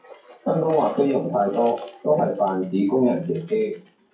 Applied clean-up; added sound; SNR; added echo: classical method WPE with log-MMSE.